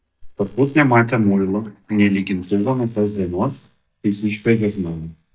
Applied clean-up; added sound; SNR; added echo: neural mask model DeepFilterNet 3.